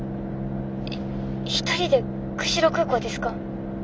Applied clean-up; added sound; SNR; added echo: none; none; none; none.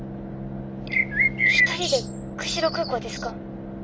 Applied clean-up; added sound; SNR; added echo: none; Bird; -4 dB; none.